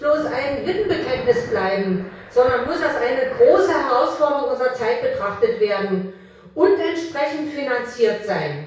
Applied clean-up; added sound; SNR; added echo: none; Breathing; 17 dB; reverberation time 0.6 s.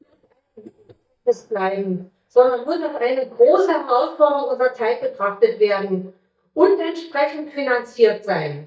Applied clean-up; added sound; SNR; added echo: neural mask model DeepFilterNet 3.